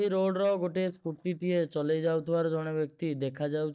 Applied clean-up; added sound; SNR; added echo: neural mask model DeepFilterNet 3.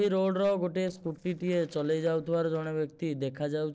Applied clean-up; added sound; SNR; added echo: neural separator model SepFormer DNS4.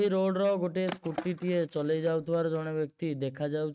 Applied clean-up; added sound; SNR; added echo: neural mask model RNNoise.